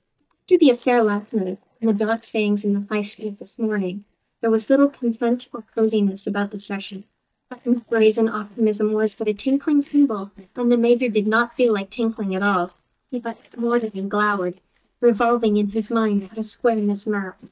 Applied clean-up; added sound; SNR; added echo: neural mask model DeepFilterNet 3.